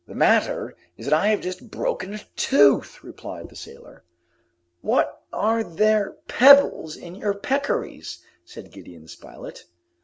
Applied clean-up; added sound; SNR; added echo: none; none; none; none.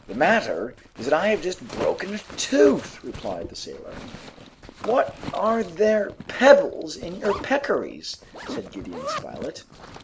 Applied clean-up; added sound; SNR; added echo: none; Zipper (clothing); 15 dB; none.